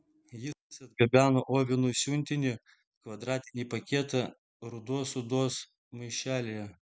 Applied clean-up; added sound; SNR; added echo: none; none; none; none.